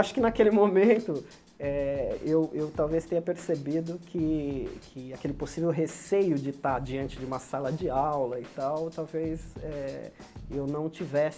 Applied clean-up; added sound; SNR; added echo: none; Drum kit; 18 dB; none.